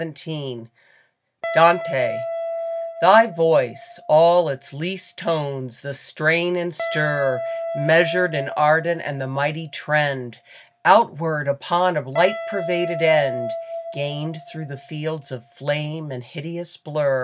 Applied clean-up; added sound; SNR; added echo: none; Guitar; 10 dB; none.